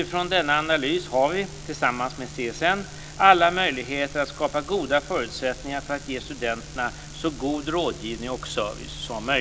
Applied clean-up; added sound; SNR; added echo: none; none; none; none.